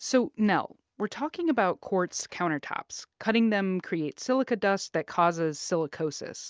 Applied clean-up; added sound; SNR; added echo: none; none; none; none.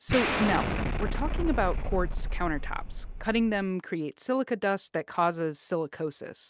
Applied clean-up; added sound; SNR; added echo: none; Explosion; 0 dB; none.